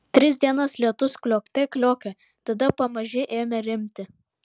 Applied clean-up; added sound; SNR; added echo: none; none; none; none.